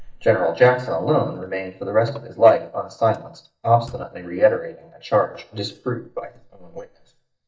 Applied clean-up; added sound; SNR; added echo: neural mask model DeepFilterNet 3.